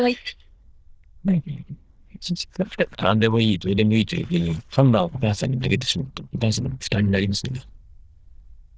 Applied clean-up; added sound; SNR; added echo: neural diffusion model UNIVERSE++.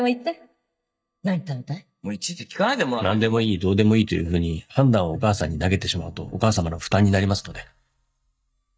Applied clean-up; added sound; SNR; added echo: neural mask model DeepFilterNet 3.